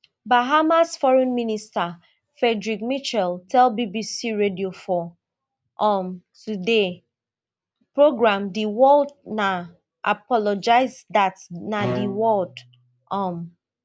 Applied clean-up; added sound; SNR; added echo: none; Bowed string instrument; 10 dB; none.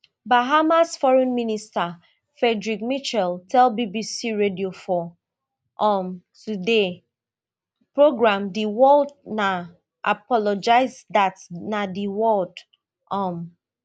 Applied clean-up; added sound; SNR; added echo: none; none; none; none.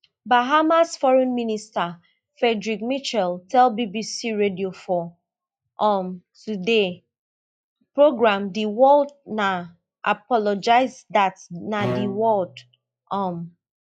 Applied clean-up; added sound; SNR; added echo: classical method log-MMSE.